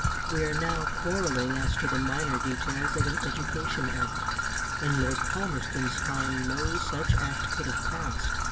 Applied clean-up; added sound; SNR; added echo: none; Trickle, dribble / Traffic noise, roadway noise; -4 dB; reverberation time 1.9 s.